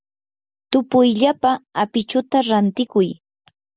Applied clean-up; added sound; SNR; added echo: none; none; none; none.